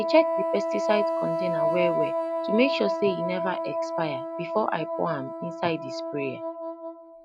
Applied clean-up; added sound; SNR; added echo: none; Wind instrument, woodwind instrument; 0 dB; none.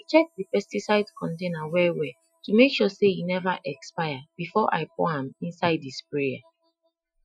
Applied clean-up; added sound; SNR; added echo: classical method Wiener filter.